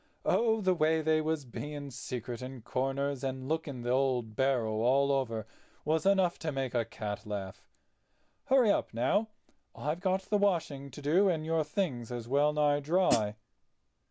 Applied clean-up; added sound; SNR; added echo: none; Hi-hat; 4 dB; none.